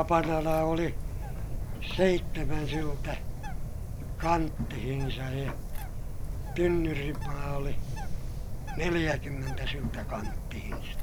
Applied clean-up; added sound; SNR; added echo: none; Bird; 1 dB; none.